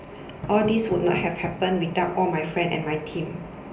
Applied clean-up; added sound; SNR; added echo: none; Knock; 14 dB; reverberation time 0.5 s.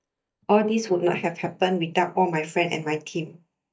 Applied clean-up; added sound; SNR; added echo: neural mask model DeepFilterNet 3.